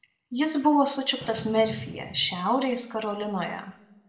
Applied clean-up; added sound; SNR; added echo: none; Fireworks; 15 dB; reverberation time 0.7 s.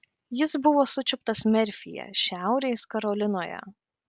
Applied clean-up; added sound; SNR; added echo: none; none; none; none.